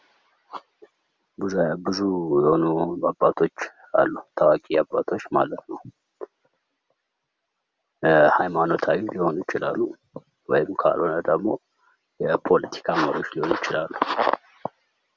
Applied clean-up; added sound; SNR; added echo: none; none; none; none.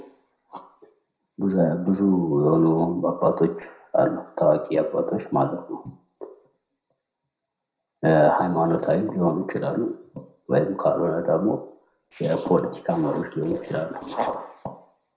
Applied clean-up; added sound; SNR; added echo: neural separator model SepFormer DNS4.